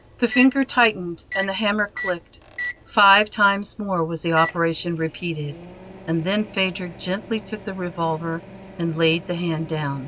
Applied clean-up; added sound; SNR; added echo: none; Microwave oven; 15 dB; none.